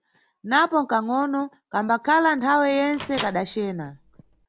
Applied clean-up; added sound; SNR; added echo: none; Microwave oven; 16 dB; none.